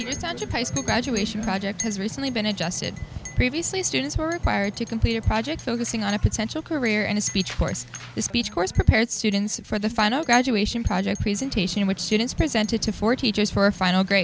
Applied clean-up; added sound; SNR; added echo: none; Chink, clink; 19 dB; none.